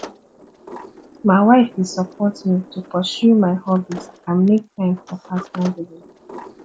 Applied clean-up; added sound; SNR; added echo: none; Sliding door; 20 dB; none.